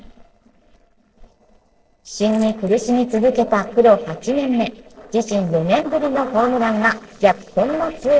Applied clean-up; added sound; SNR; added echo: neural separator model SepFormer DNS4.